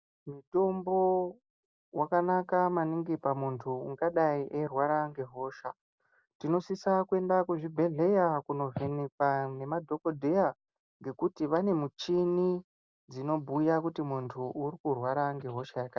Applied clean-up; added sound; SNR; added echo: none; none; none; none.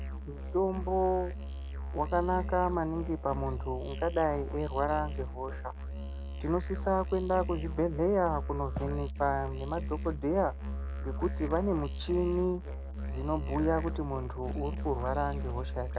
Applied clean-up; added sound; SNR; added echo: none; Musical instrument; 4 dB; none.